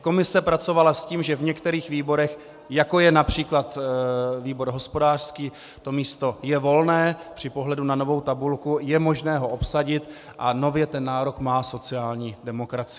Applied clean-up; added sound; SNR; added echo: none; none; none; none.